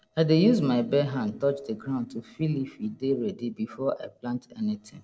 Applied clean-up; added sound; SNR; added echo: neural separator model SepFormer DNS4.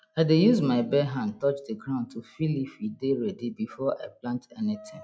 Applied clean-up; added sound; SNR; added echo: classical method log-MMSE.